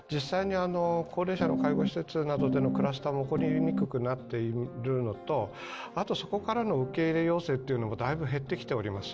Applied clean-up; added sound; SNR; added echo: none; Piano; -2 dB; none.